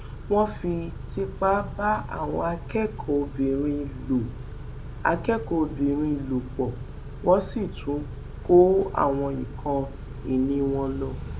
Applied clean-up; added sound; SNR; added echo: none; Idling / Accelerating, revving, vroom / Car; 10 dB; none.